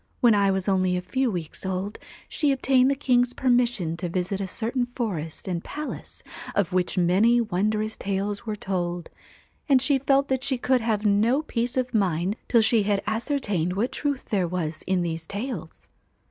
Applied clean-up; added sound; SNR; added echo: none; none; none; none.